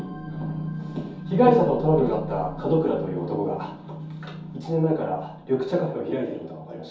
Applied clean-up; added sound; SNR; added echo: none; none; none; reverberation time 0.6 s.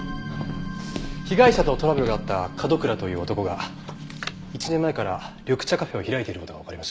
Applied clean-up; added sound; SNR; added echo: none; none; none; none.